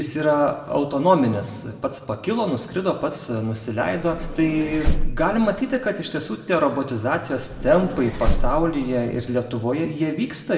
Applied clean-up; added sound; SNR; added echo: none; Vehicle; 3 dB; reverberation time 1.4 s.